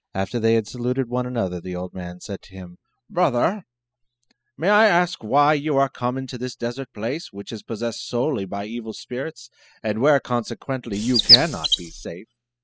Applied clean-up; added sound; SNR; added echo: classical method spectral subtraction.